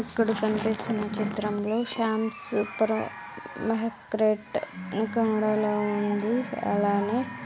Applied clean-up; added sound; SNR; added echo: none; none; none; none.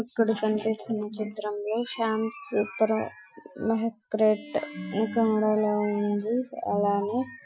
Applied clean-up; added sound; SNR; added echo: classical method Wiener filter.